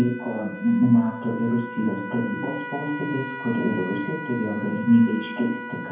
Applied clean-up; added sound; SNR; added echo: none; Trumpet; 12 dB; reverberation time 0.9 s.